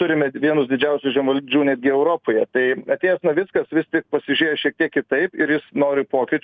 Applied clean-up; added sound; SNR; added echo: none; none; none; none.